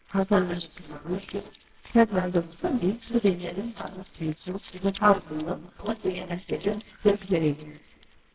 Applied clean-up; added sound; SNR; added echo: neural separator model SepFormer WHAMR!.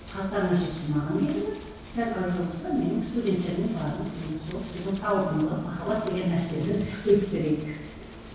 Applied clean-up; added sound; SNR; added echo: none; Wind; 15 dB; reverberation time 1.1 s.